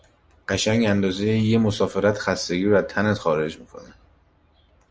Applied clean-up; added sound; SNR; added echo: none; none; none; none.